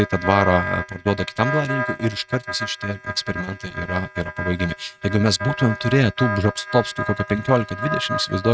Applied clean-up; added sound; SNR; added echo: neural mask model RNNoise.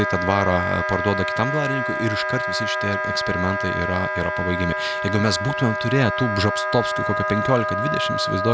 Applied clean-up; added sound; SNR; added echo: none; Wind instrument, woodwind instrument; 1 dB; none.